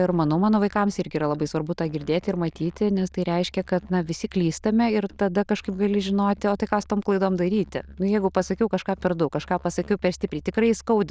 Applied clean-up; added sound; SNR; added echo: neural diffusion model UNIVERSE++.